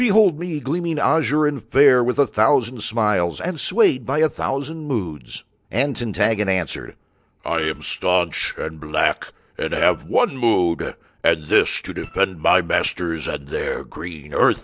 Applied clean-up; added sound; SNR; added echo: neural separator model SepFormer DNS4.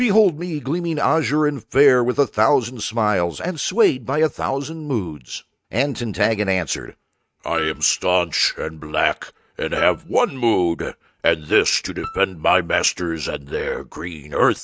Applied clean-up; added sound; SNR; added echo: neural mask model RNNoise.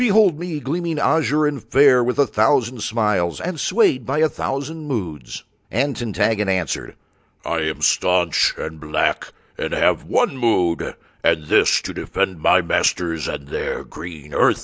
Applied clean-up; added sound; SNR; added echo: none; none; none; none.